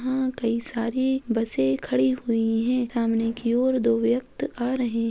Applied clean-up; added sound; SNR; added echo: none; none; none; none.